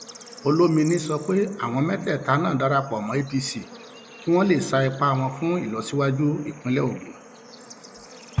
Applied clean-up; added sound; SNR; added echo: none; Bird / Insect / Frog; 20 dB; none.